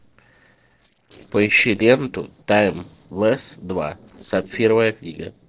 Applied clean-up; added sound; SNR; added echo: neural separator model SepFormer DNS4.